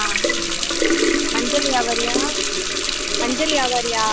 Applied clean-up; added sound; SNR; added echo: none; Water tap, faucet; -4 dB; none.